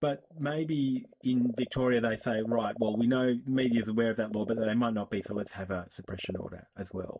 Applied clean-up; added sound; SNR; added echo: neural mask model DeepFilterNet 3.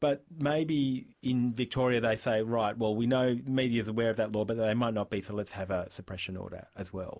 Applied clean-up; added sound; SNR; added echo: none; none; none; none.